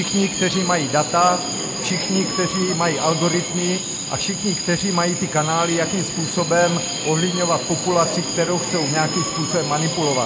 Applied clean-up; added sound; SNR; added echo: none; Frog + Subway, metro, underground; 3 dB; none.